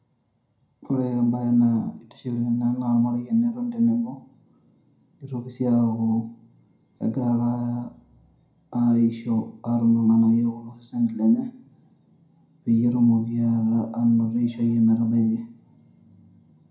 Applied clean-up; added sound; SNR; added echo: none; none; none; reverberation time 0.4 s.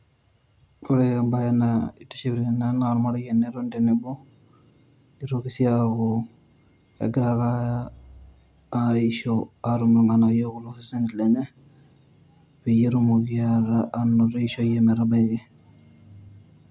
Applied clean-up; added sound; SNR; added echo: none; none; none; none.